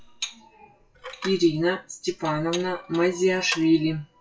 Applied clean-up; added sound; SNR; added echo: classical method WPE with log-MMSE.